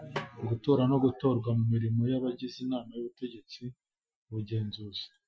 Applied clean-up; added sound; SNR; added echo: classical method Wiener filter.